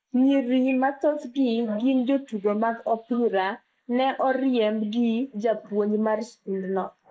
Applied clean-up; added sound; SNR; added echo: neural mask model Resemble Enhance denoiser.